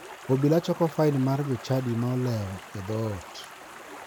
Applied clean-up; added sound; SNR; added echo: none; Stream; 16 dB; none.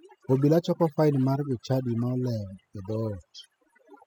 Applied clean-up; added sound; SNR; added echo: classical method spectral subtraction.